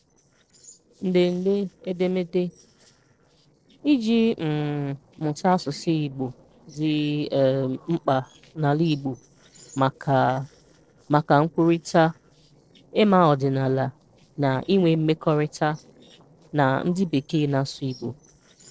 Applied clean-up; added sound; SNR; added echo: neural separator model SepFormer DNS4.